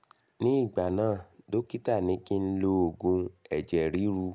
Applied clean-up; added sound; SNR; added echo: none; none; none; none.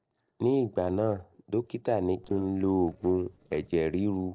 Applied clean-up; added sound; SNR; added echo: neural separator model SepFormer DNS4.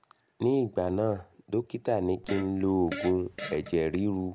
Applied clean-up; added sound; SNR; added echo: none; Fart; 12 dB; none.